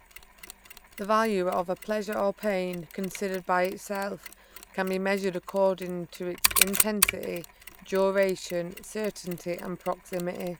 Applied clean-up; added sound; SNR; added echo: none; Mechanisms; 5 dB; none.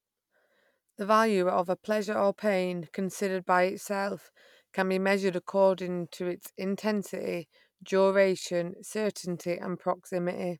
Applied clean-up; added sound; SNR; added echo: none; none; none; none.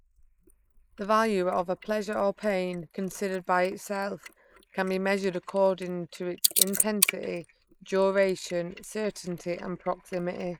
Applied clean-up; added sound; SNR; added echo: neural mask model Resemble Enhance denoiser.